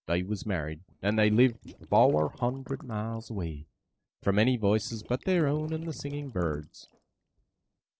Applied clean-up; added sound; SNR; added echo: neural separator model SepFormer DNS4.